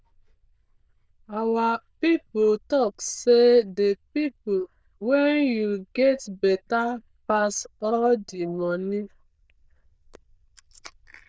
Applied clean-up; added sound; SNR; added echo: neural diffusion model UNIVERSE++.